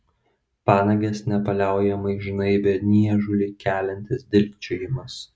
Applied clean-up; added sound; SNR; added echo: none; none; none; none.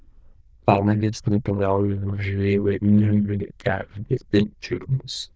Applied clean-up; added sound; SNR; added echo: neural diffusion model UNIVERSE++.